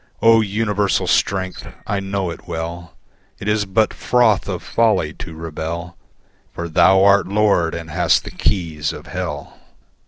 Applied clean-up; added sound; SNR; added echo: neural separator model SepFormer DNS4.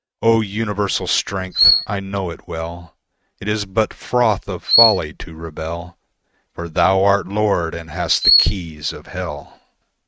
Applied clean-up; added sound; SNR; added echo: neural mask model RNNoise.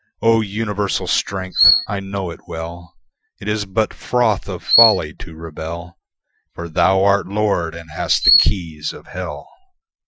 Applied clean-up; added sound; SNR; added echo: classical method Wiener filter.